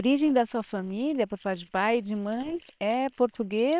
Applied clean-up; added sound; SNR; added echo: neural separator model SepFormer WHAM!.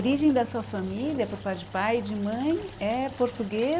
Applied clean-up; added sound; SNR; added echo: none; Engine; 15 dB; none.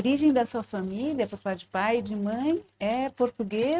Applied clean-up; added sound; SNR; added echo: neural mask model RNNoise.